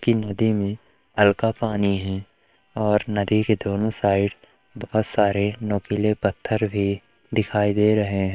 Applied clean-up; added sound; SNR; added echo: neural separator model SepFormer WHAM!.